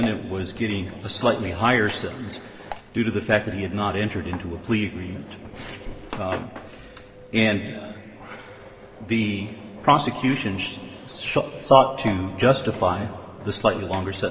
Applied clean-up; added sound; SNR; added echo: none; Engine; 17 dB; reverberation time 2.5 s.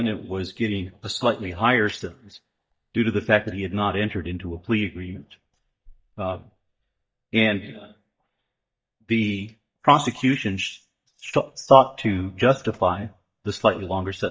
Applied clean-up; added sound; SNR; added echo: neural mask model DeepFilterNet 3.